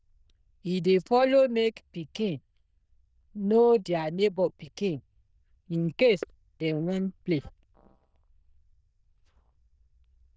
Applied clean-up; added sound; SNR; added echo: neural diffusion model UNIVERSE++.